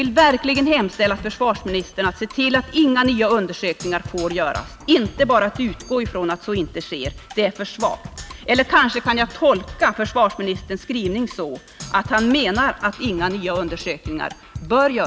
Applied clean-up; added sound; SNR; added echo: none; Percussion; 16 dB; none.